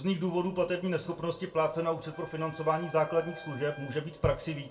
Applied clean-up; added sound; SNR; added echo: none; Trumpet; 20 dB; reverberation time 0.2 s.